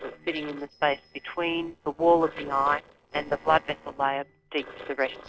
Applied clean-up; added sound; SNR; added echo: neural separator model SepFormer DNS4.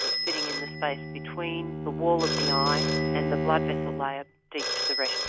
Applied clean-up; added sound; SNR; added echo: none; Bowed string instrument + Telephone; -2 dB; none.